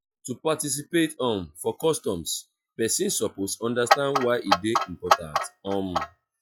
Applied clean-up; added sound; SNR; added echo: classical method log-MMSE.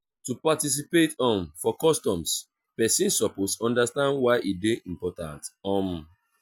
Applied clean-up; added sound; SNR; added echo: none; none; none; none.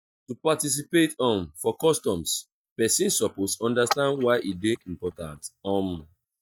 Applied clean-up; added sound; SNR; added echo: neural mask model DeepFilterNet 3.